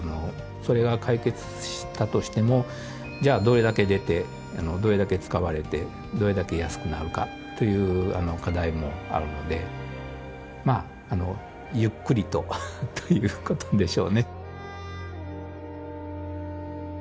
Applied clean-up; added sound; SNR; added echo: none; none; none; none.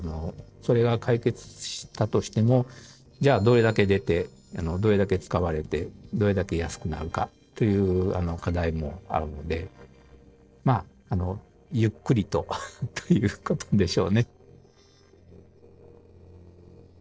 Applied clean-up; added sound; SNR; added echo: neural separator model SepFormer DNS4.